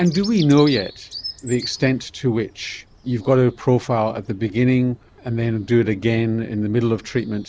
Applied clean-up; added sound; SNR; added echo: none; Bird vocalization, bird call, bird song; 19 dB; none.